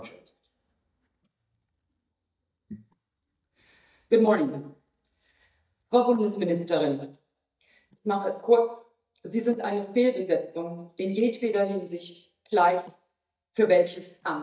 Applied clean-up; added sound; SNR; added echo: neural mask model DeepFilterNet 3.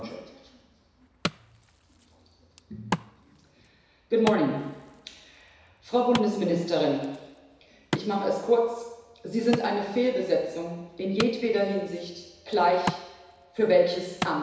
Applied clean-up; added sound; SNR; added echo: none; Wood; 11 dB; reverberation time 1.0 s.